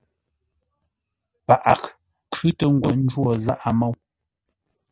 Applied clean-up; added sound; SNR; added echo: none; none; none; none.